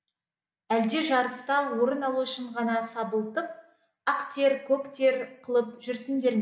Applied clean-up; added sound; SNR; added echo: none; none; none; none.